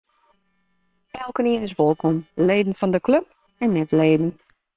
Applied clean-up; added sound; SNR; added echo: neural separator model SepFormer WHAM!.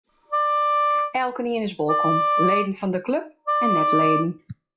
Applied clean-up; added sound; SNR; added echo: classical method log-MMSE.